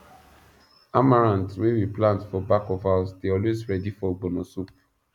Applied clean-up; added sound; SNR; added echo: none; none; none; none.